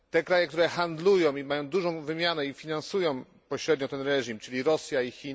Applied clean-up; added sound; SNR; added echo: none; none; none; none.